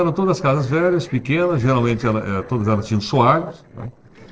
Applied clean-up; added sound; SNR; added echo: neural separator model SepFormer DNS4.